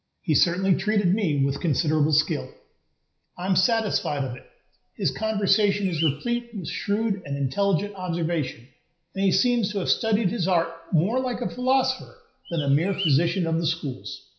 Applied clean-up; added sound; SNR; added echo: none; Bird; 10 dB; reverberation time 0.5 s.